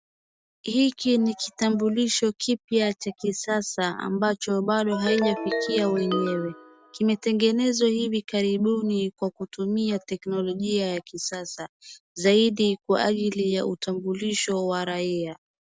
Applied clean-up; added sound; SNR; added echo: none; Ringtone; 6 dB; none.